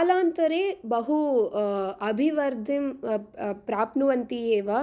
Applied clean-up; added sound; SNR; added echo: none; none; none; none.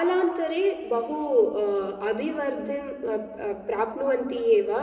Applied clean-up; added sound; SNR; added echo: none; none; none; reverberation time 2.3 s.